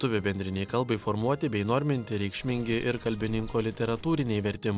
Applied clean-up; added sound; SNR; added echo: none; Bird; 16 dB; none.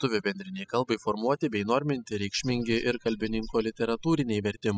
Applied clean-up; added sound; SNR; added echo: classical method spectral subtraction.